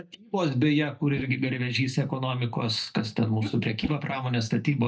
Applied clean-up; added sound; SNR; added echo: neural mask model DeepFilterNet 3.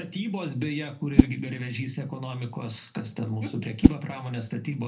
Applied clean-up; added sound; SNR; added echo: none; Whoosh, swoosh, swish; -4 dB; reverberation time 0.3 s.